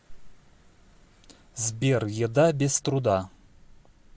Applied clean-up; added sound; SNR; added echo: none; none; none; none.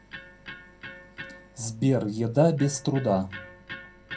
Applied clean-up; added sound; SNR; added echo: none; Electric guitar; 17 dB; reverberation time 0.3 s.